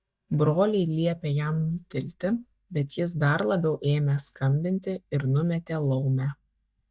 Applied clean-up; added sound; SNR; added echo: neural mask model DeepFilterNet 3.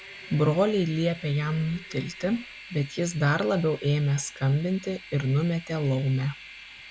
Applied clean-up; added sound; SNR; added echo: none; Train; 18 dB; none.